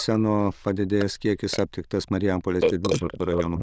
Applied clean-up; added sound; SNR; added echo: neural diffusion model UNIVERSE++.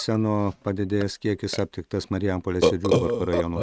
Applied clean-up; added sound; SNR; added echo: neural mask model RNNoise.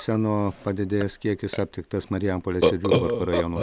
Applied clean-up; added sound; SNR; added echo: none; Burping, eructation; 2 dB; none.